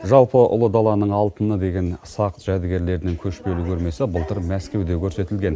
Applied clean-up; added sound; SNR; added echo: none; none; none; none.